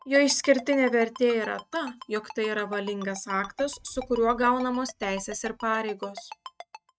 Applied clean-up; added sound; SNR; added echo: neural mask model RNNoise.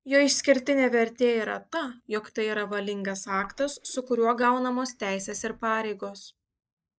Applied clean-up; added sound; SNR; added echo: neural mask model Resemble Enhance denoiser.